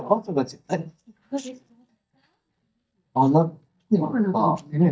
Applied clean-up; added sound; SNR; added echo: neural mask model DeepFilterNet 3.